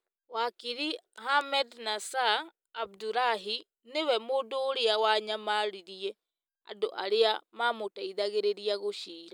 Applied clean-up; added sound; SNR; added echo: none; none; none; none.